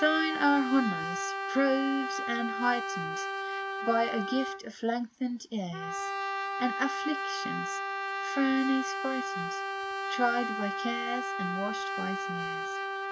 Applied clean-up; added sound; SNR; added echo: none; Brass instrument; 2 dB; none.